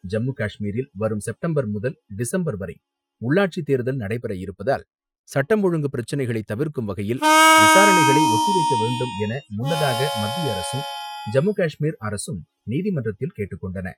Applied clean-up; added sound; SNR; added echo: classical method Wiener filter.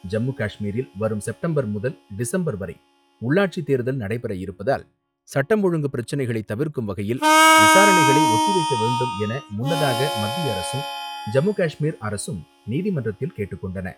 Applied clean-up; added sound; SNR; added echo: classical method log-MMSE.